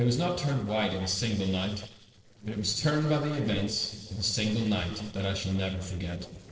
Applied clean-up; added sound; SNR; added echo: neural separator model SepFormer DNS4.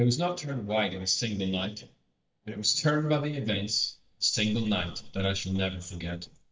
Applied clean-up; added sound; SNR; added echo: neural mask model DeepFilterNet 3.